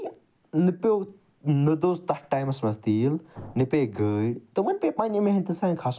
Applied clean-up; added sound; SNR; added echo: none; none; none; none.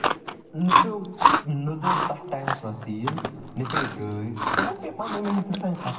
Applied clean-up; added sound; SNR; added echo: none; Chewing, mastication; -3 dB; reverberation time 2.5 s.